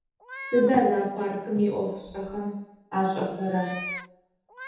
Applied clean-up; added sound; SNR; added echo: none; Meow; 16 dB; reverberation time 0.8 s.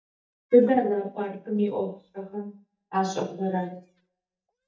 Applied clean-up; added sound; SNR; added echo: neural mask model DeepFilterNet 3.